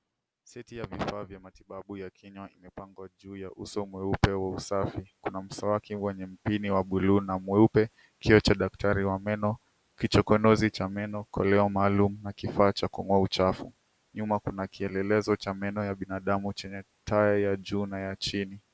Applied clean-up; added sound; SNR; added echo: none; none; none; none.